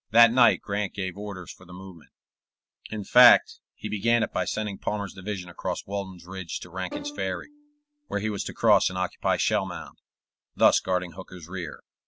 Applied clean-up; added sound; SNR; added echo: none; Bowed string instrument; 16 dB; none.